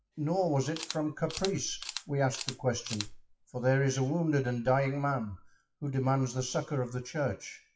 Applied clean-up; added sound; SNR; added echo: classical method WPE with log-MMSE.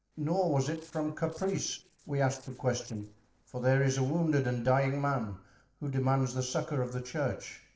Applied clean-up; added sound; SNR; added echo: neural separator model SepFormer DNS4.